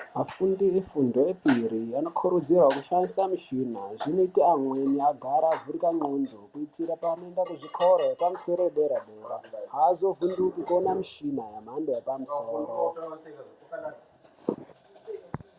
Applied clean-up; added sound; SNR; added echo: none; none; none; none.